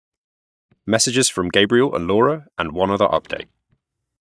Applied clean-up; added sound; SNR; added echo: neural mask model DeepFilterNet 3.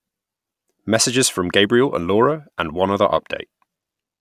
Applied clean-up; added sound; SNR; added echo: none; none; none; none.